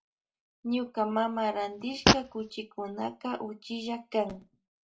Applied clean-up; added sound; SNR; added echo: none; Fart; -4 dB; reverberation time 0.2 s.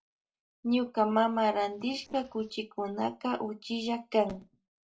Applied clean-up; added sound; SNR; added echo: neural separator model SepFormer DNS4.